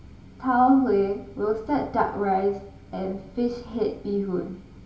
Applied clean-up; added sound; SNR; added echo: none; none; none; reverberation time 0.3 s.